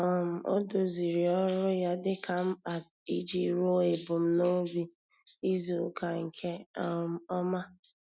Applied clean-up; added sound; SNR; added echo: none; none; none; none.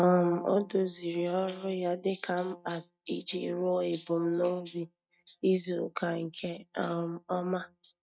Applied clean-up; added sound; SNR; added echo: neural mask model DeepFilterNet 3.